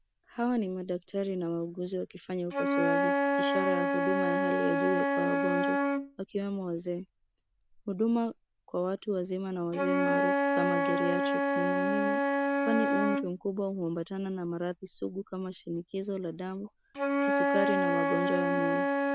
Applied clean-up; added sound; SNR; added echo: none; Wind instrument, woodwind instrument; -3 dB; none.